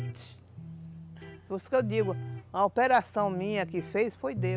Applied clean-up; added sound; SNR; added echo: none; Electric guitar; 9 dB; none.